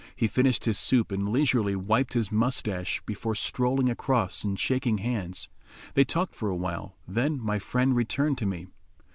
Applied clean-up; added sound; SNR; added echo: none; none; none; none.